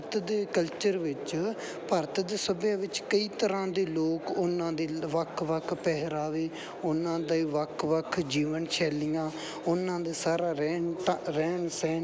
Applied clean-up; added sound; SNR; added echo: none; none; none; none.